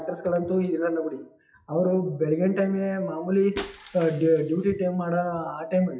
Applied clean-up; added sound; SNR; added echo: classical method WPE with log-MMSE.